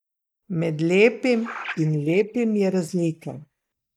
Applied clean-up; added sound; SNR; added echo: neural mask model DeepFilterNet 3.